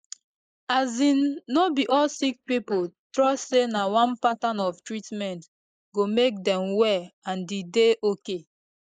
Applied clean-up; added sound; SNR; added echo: neural mask model Resemble Enhance denoiser.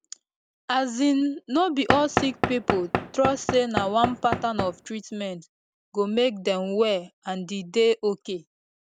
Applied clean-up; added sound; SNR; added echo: none; Knock / Wood; 3 dB; none.